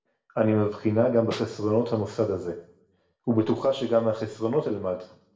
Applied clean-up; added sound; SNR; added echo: none; Snare drum; 11 dB; reverberation time 0.6 s.